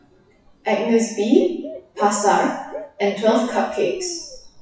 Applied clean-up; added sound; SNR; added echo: classical method WPE with log-MMSE.